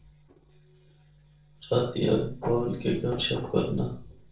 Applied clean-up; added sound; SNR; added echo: neural separator model SepFormer DNS4.